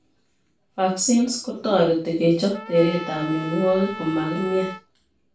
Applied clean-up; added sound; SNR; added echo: none; Trumpet; 14 dB; reverberation time 0.3 s.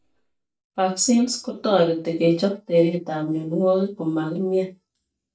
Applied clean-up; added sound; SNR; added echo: neural mask model DeepFilterNet 3.